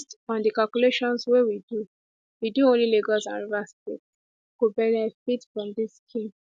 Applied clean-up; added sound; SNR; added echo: none; none; none; none.